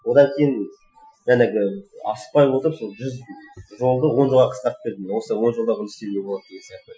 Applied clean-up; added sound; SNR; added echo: classical method Wiener filter.